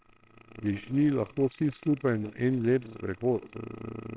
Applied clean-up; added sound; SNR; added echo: neural separator model SepFormer WHAMR!.